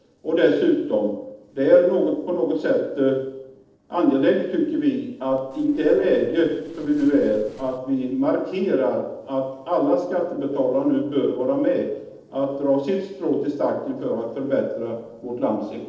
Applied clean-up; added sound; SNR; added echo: neural separator model SepFormer DNS4.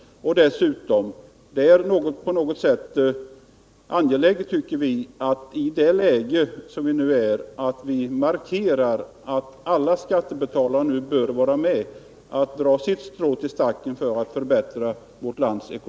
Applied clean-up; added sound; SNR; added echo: none; none; none; none.